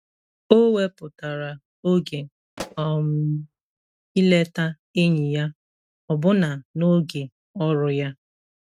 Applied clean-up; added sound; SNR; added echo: neural mask model RNNoise.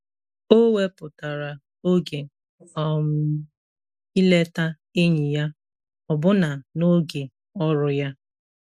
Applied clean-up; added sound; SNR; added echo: neural mask model Resemble Enhance denoiser.